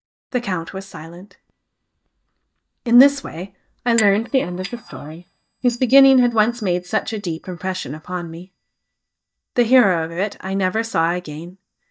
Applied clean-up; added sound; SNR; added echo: neural mask model DeepFilterNet 3.